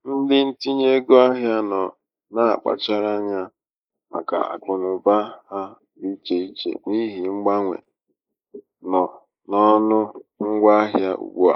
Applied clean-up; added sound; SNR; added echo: neural mask model Resemble Enhance denoiser.